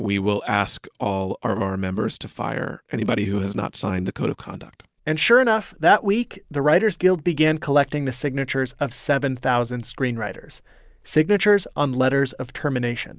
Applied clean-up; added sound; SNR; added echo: none; none; none; none.